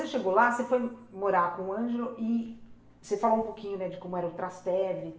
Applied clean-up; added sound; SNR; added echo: none; none; none; reverberation time 0.7 s.